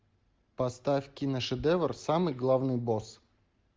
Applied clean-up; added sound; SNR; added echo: none; none; none; none.